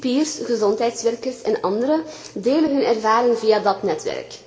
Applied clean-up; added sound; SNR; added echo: none; none; none; reverberation time 2.3 s.